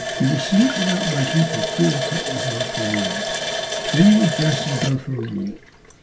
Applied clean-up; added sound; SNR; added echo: none; Water tap, faucet; 4 dB; reverberation time 0.1 s.